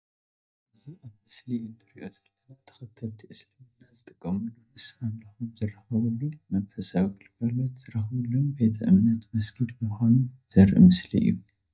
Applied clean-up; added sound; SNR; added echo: neural mask model DeepFilterNet 3.